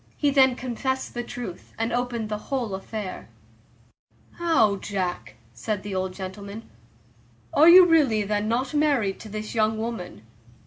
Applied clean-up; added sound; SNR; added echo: none; none; none; none.